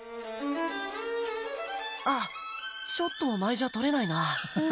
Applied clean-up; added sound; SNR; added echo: none; none; none; none.